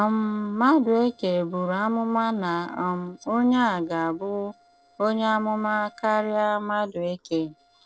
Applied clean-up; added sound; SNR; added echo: neural separator model SepFormer DNS4.